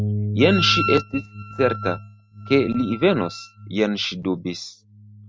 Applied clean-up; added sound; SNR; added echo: neural mask model RNNoise.